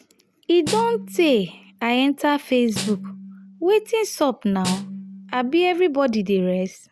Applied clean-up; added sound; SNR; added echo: none; Snare drum; 13 dB; none.